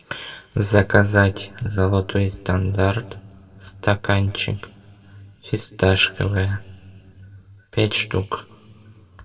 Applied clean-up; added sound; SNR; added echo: none; none; none; reverberation time 1.3 s.